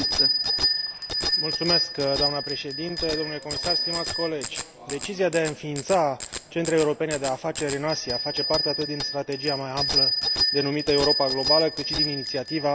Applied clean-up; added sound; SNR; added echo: none; Bicycle bell; 0 dB; none.